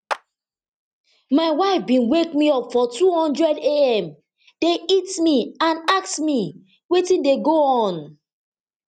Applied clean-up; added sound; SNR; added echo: neural mask model RNNoise.